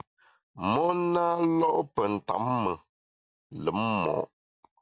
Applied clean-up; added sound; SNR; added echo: none; none; none; none.